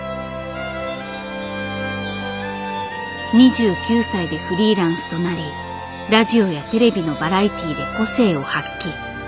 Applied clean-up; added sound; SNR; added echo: none; Wind chime; 13 dB; none.